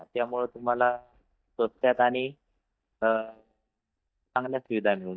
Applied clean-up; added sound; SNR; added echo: neural mask model DeepFilterNet 3.